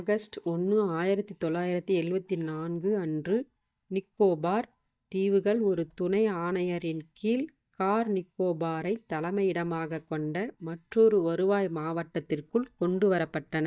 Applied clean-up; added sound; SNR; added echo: neural mask model DeepFilterNet 3.